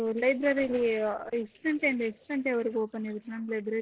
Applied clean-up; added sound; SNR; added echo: neural separator model SepFormer DNS4.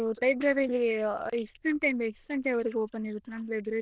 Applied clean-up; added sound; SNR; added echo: neural diffusion model UNIVERSE++.